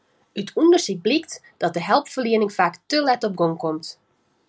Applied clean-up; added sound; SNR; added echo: none; none; none; none.